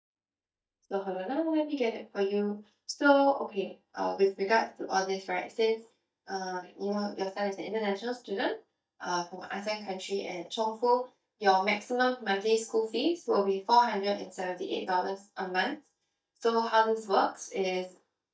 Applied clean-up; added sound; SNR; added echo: neural mask model DeepFilterNet 3.